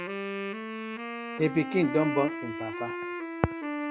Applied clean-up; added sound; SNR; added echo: none; Wind instrument, woodwind instrument; 3 dB; none.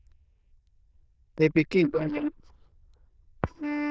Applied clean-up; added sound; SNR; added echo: neural diffusion model UNIVERSE++.